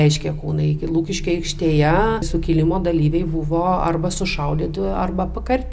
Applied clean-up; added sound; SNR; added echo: none; none; none; none.